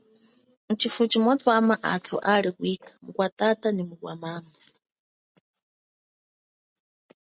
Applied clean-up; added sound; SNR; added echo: none; none; none; none.